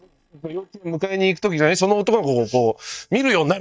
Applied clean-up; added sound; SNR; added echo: neural mask model DeepFilterNet 3.